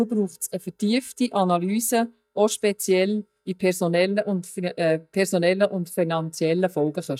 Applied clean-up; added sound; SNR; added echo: neural mask model DeepFilterNet 3.